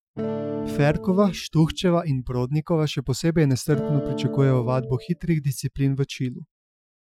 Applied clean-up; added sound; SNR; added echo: classical method Wiener filter.